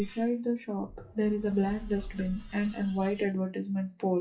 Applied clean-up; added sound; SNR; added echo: classical method WPE with log-MMSE.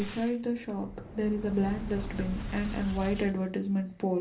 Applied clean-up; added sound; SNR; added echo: none; Boom; 10 dB; reverberation time 0.3 s.